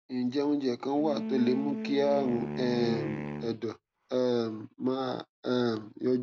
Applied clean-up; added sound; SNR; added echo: none; Wind instrument, woodwind instrument; 6 dB; none.